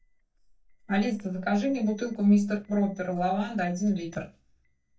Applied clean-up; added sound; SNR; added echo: neural mask model DeepFilterNet 3.